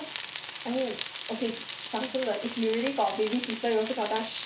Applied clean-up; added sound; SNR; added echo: none; Frying (food); 1 dB; none.